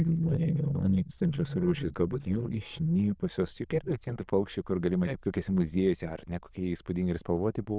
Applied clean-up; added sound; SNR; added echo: neural diffusion model UNIVERSE++.